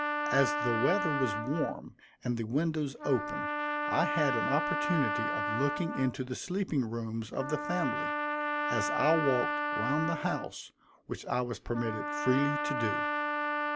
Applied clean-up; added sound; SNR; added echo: none; Trumpet; 1 dB; none.